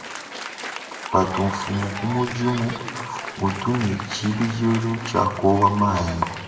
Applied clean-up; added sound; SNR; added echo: none; Applause; 10 dB; reverberation time 1.6 s.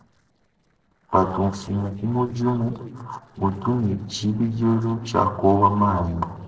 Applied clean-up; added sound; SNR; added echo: neural separator model SepFormer DNS4.